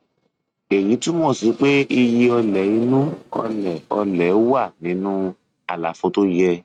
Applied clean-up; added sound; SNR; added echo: neural mask model RNNoise.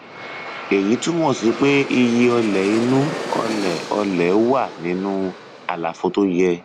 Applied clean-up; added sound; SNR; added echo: none; Aircraft; 12 dB; none.